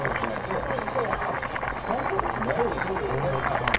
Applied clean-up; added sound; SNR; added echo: none; Boiling; -1 dB; reverberation time 0.2 s.